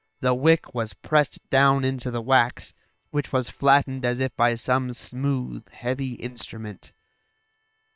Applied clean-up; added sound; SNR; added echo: neural separator model SepFormer WHAM!.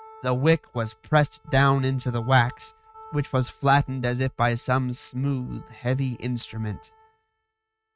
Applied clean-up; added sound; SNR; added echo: neural mask model RNNoise.